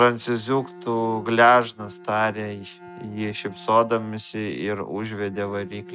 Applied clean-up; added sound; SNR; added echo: neural mask model RNNoise.